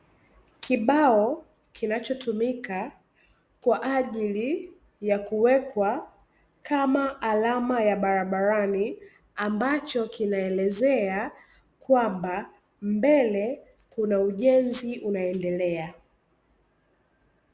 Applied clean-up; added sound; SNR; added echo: none; none; none; none.